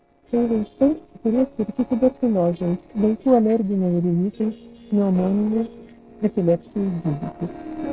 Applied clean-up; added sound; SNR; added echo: neural separator model SepFormer DNS4.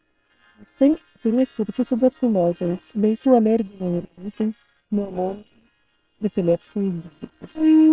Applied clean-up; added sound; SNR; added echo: neural separator model SepFormer WHAM!.